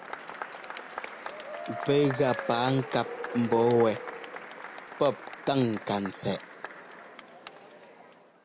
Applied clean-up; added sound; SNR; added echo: none; Applause / Crowd / Cheering; 10 dB; none.